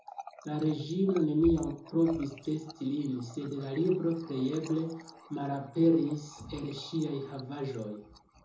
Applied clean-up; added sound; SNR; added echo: none; Water tap, faucet; 17 dB; reverberation time 0.6 s.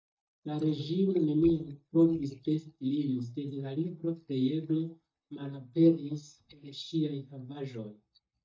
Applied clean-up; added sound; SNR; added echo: neural mask model DeepFilterNet 3.